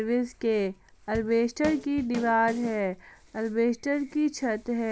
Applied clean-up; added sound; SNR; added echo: none; Drum / Drum kit; 13 dB; none.